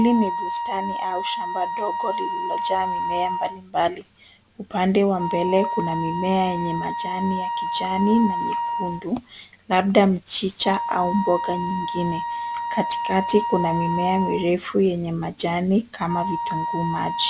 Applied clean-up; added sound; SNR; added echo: none; Wind instrument, woodwind instrument; 5 dB; none.